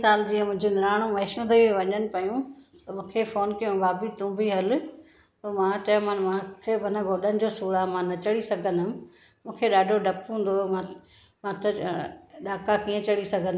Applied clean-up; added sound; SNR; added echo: none; none; none; none.